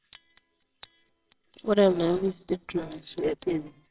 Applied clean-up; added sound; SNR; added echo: neural separator model SepFormer WHAMR!.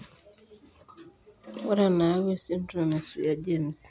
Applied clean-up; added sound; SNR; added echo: none; none; none; none.